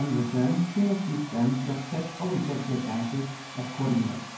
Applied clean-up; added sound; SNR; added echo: none; Domestic sounds, home sounds; 14 dB; reverberation time 0.9 s.